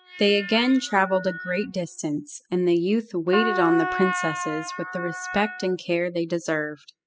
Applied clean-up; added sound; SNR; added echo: classical method spectral subtraction.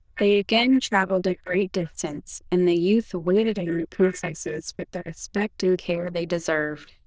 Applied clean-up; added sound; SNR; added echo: neural diffusion model UNIVERSE++.